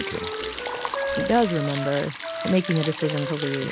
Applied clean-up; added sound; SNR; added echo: none; Liquid + Wind instrument, woodwind instrument; 5 dB; none.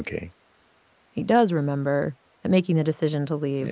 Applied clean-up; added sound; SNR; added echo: none; none; none; none.